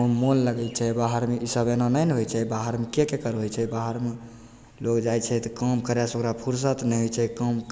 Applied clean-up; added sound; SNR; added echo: none; none; none; none.